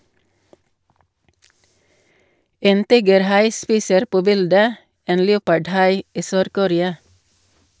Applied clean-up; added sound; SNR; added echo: none; none; none; none.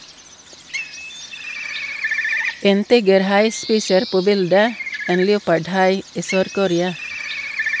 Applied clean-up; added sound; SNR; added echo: none; Bird; 9 dB; none.